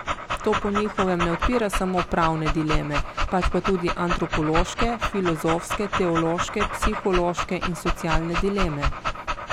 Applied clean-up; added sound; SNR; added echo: none; Dog; 1 dB; none.